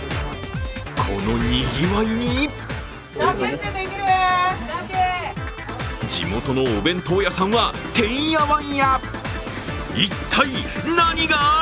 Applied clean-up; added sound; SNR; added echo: none; none; none; none.